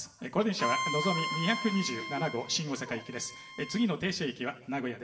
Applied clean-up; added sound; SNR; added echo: none; Bowed string instrument; 5 dB; reverberation time 2.0 s.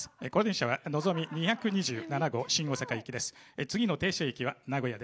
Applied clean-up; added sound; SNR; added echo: none; none; none; none.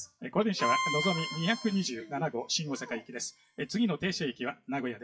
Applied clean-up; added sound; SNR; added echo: classical method WPE with log-MMSE.